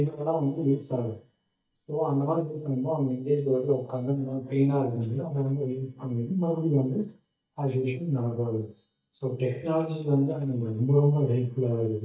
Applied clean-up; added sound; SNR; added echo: neural mask model DeepFilterNet 3.